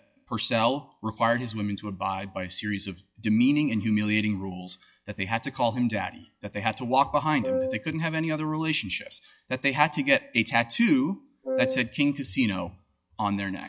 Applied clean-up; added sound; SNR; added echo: classical method log-MMSE.